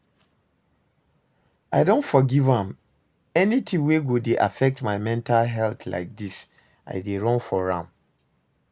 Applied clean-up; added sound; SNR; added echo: none; none; none; none.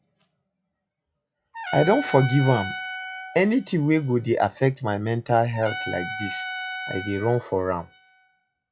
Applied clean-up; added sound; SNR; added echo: classical method log-MMSE.